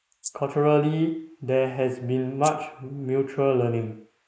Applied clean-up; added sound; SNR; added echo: neural mask model Resemble Enhance denoiser.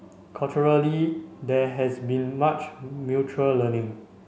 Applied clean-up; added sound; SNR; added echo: none; none; none; none.